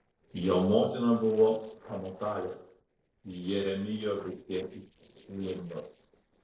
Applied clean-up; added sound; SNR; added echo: neural separator model SepFormer DNS4.